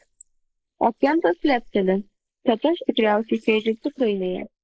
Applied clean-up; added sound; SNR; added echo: neural mask model Resemble Enhance denoiser.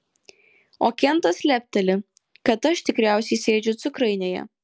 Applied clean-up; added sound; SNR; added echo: none; none; none; none.